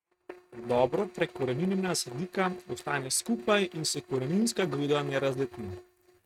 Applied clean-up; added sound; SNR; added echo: neural mask model RNNoise.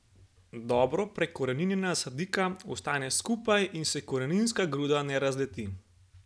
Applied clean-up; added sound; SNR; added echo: none; none; none; none.